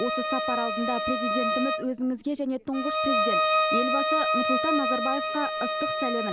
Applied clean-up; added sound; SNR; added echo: none; Bowed string instrument; -3 dB; none.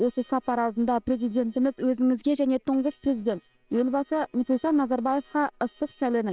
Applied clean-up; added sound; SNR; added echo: neural separator model SepFormer WHAM!.